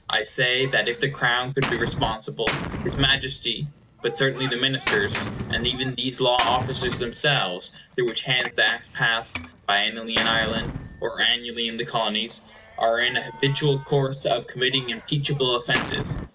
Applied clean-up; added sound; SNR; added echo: none; Gunshot, gunfire; 10 dB; none.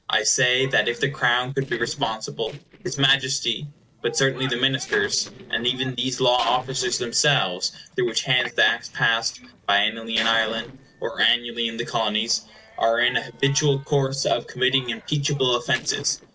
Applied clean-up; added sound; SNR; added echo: neural separator model SepFormer DNS4.